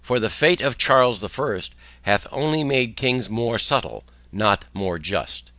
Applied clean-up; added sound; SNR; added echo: none; none; none; none.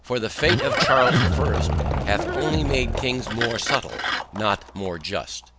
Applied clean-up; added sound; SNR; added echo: none; Glass + Livestock, farm animals, working animals; -1 dB; none.